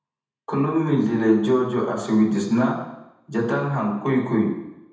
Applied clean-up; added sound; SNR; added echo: none; none; none; reverberation time 0.9 s.